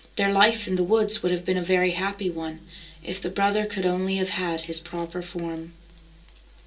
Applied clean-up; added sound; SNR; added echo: none; none; none; reverberation time 0.2 s.